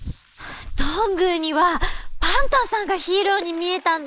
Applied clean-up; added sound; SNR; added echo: neural mask model Resemble Enhance denoiser.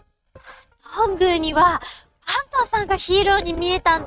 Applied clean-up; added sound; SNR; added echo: neural mask model RNNoise.